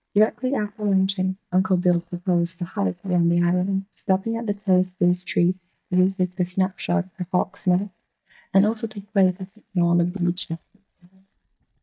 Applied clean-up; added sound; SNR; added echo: neural mask model DeepFilterNet 3.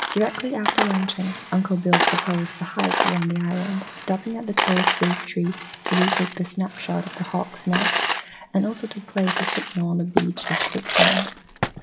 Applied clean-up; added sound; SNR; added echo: none; Coin (dropping); 1 dB; reverberation time 2.7 s.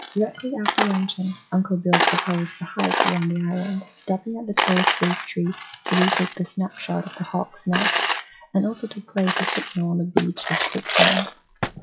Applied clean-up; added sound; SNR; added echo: classical method WPE with log-MMSE.